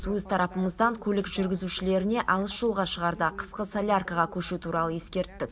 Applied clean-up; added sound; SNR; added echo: none; none; none; none.